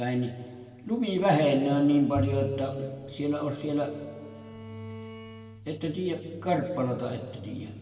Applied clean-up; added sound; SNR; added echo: none; Bowed string instrument; 20 dB; reverberation time 1.5 s.